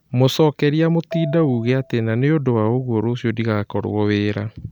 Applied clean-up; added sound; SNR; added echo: none; Marimba, xylophone; 19 dB; none.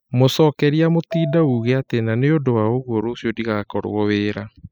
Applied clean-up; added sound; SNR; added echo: classical method spectral subtraction.